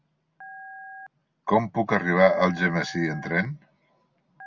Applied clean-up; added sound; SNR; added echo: none; Telephone; 18 dB; none.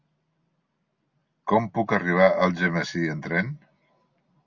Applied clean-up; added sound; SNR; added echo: none; none; none; none.